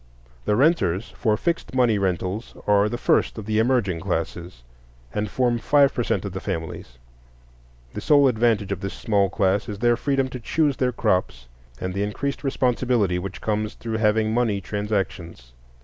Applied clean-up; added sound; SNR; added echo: none; none; none; none.